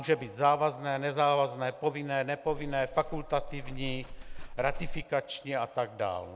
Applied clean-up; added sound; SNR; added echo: none; Livestock, farm animals, working animals; 6 dB; none.